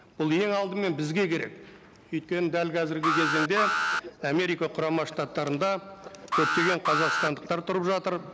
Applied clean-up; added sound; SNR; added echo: none; Alarm; 0 dB; none.